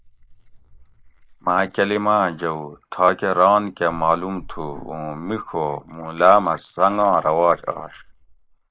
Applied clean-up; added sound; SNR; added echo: neural mask model Resemble Enhance denoiser.